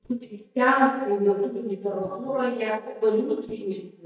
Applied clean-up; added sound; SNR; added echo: neural mask model DeepFilterNet 3.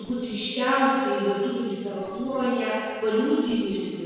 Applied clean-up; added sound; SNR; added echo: neural separator model SepFormer DNS4.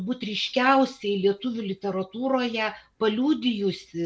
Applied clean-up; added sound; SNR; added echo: none; none; none; none.